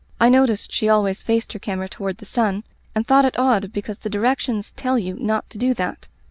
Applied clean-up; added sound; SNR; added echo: none; none; none; none.